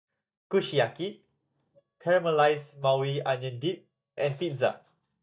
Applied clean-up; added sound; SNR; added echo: neural mask model DeepFilterNet 3.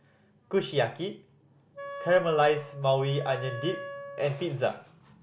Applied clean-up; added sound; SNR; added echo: none; Wind instrument, woodwind instrument; 12 dB; none.